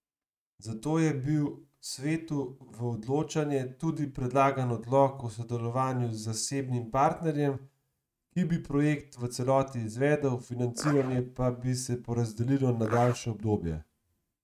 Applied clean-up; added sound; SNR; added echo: neural mask model RNNoise.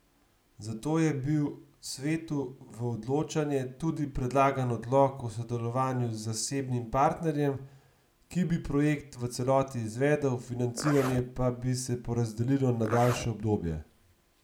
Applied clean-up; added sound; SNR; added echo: none; Zipper (clothing); 11 dB; none.